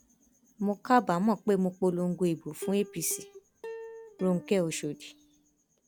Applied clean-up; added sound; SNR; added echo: none; Plucked string instrument; 16 dB; none.